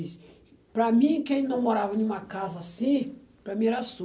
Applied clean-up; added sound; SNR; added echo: none; none; none; none.